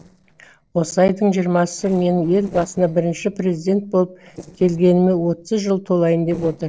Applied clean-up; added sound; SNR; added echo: neural separator model SepFormer DNS4.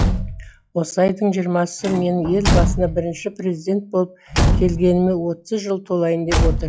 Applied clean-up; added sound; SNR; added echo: classical method log-MMSE.